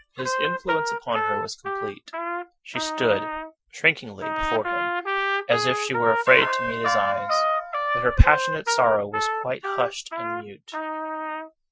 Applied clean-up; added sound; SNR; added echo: classical method Wiener filter.